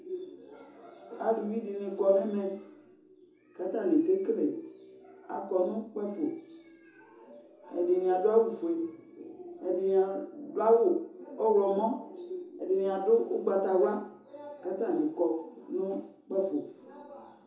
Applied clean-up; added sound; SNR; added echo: none; none; none; reverberation time 0.6 s.